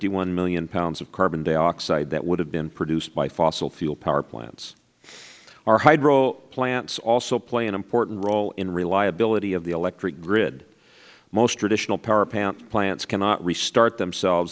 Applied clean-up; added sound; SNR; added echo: none; none; none; none.